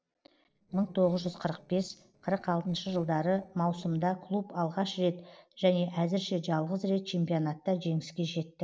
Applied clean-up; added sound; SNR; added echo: neural separator model SepFormer DNS4.